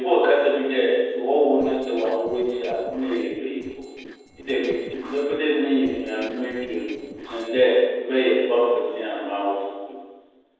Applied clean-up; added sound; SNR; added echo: neural separator model SepFormer DNS4.